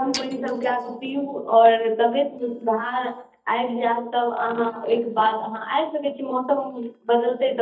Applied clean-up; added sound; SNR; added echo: neural mask model DeepFilterNet 3.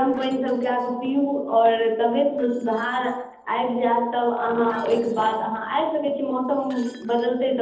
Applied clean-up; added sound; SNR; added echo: neural separator model SepFormer DNS4.